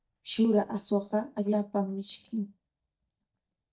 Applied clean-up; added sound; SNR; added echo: neural mask model DeepFilterNet 3.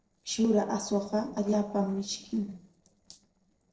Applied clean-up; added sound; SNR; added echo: neural separator model SepFormer DNS4.